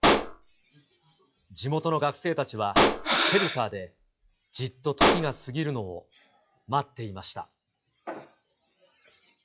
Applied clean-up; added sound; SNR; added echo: classical method log-MMSE.